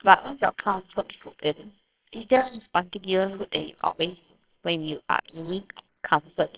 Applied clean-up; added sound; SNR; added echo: neural separator model SepFormer WHAMR!.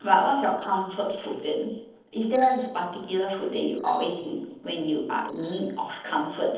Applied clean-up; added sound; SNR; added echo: neural separator model SepFormer DNS4.